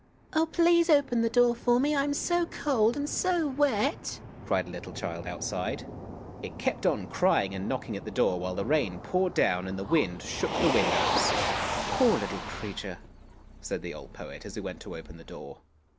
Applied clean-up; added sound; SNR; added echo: none; Motor vehicle (road); 8 dB; none.